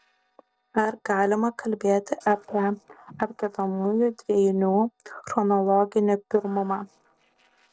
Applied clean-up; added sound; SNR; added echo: neural separator model SepFormer DNS4.